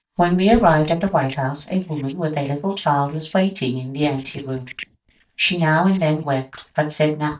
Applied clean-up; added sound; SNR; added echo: neural mask model DeepFilterNet 3.